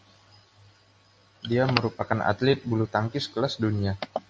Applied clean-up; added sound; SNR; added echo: none; none; none; none.